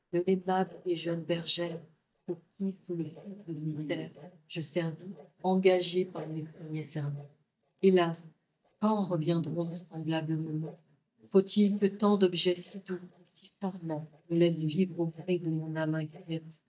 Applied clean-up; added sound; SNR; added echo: neural mask model DeepFilterNet 3.